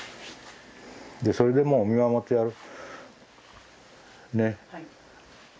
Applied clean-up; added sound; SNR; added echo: none; none; none; none.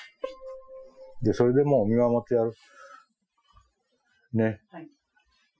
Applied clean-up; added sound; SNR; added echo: classical method Wiener filter.